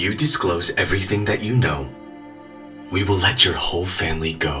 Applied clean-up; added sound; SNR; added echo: none; Whoosh, swoosh, swish; 12 dB; reverberation time 0.2 s.